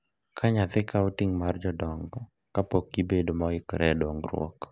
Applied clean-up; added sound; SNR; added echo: none; none; none; none.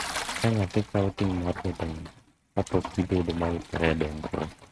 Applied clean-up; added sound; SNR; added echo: neural mask model RNNoise.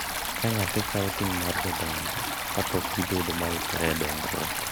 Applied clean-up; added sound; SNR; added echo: none; Stream; -1 dB; none.